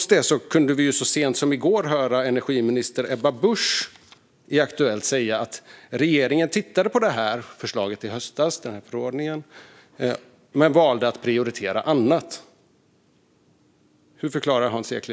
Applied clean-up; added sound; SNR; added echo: none; none; none; none.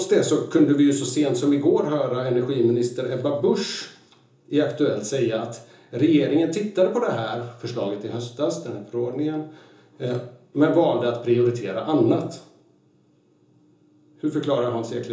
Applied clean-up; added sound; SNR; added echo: none; none; none; reverberation time 0.6 s.